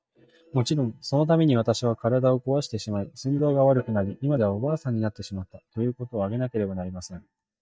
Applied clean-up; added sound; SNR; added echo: neural mask model DeepFilterNet 3.